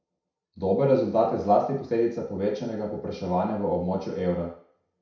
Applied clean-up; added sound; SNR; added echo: none; none; none; reverberation time 0.6 s.